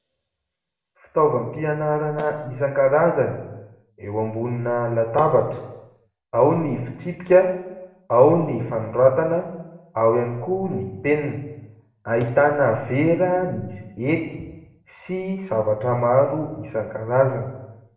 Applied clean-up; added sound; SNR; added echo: none; none; none; reverberation time 0.9 s.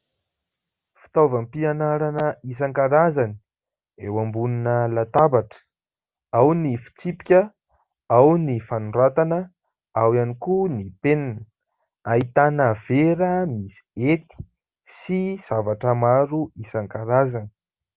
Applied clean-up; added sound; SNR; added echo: none; none; none; none.